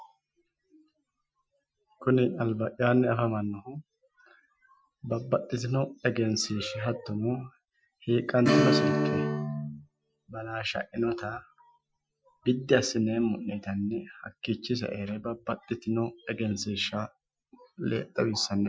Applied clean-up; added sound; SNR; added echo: classical method Wiener filter.